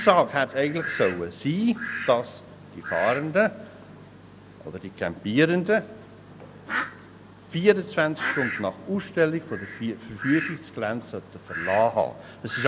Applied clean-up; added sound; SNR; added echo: none; Fowl; 10 dB; none.